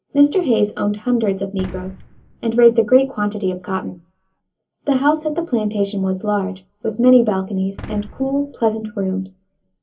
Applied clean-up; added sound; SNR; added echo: none; Boom; 18 dB; reverberation time 0.3 s.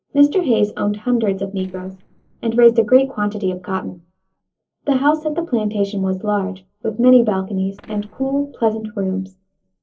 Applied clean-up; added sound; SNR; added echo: neural separator model SepFormer DNS4.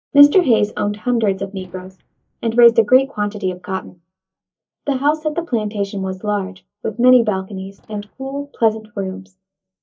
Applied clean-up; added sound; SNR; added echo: neural mask model DeepFilterNet 3.